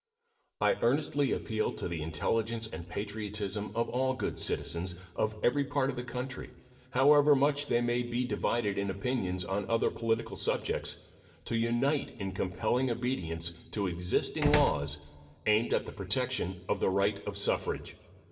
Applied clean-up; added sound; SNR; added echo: none; Slam; 5 dB; reverberation time 2.4 s.